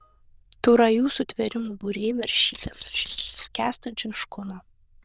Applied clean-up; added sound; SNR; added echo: neural diffusion model UNIVERSE++.